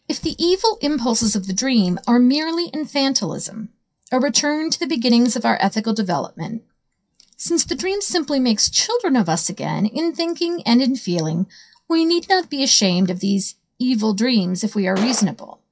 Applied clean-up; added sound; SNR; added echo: classical method WPE with log-MMSE.